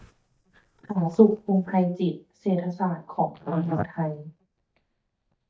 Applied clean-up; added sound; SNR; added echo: neural mask model DeepFilterNet 3.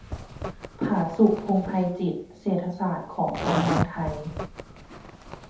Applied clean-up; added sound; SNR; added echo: none; Zipper (clothing); 6 dB; reverberation time 0.6 s.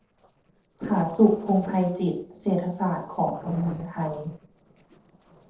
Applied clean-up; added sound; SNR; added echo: neural separator model SepFormer DNS4.